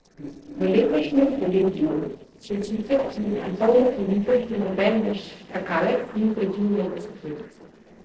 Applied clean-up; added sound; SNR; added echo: neural separator model SepFormer DNS4.